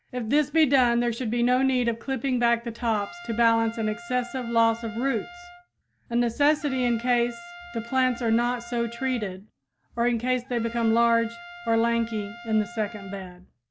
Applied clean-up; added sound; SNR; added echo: none; Trumpet; 17 dB; none.